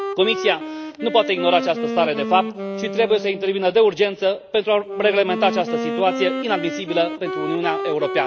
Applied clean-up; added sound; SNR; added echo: none; Wind instrument, woodwind instrument; 7 dB; none.